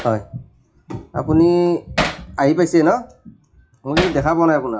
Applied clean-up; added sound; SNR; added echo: classical method WPE with log-MMSE.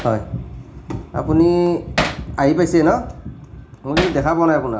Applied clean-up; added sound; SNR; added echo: none; Hammer; 11 dB; reverberation time 0.4 s.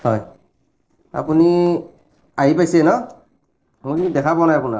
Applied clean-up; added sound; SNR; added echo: neural separator model SepFormer DNS4.